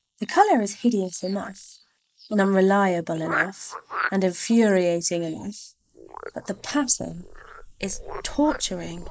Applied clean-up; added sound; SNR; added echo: neural mask model Resemble Enhance denoiser.